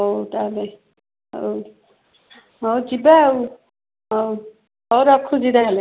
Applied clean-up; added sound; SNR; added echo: none; none; none; none.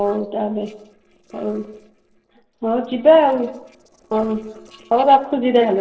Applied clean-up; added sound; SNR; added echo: neural separator model SepFormer DNS4.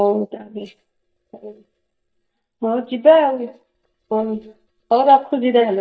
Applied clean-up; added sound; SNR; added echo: neural mask model DeepFilterNet 3.